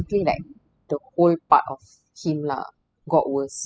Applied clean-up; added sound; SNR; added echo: classical method spectral subtraction.